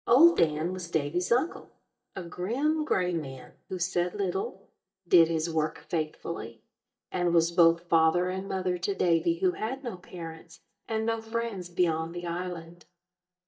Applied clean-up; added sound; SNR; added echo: neural mask model DeepFilterNet 3.